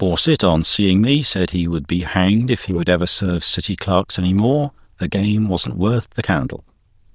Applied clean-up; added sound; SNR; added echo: neural diffusion model UNIVERSE++.